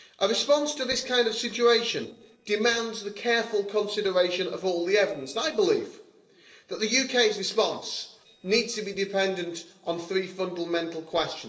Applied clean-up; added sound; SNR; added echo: neural separator model SepFormer DNS4.